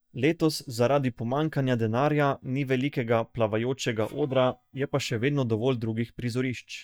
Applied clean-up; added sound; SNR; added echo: neural mask model DeepFilterNet 3.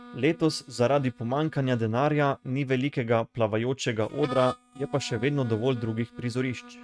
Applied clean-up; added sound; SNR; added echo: neural mask model RNNoise.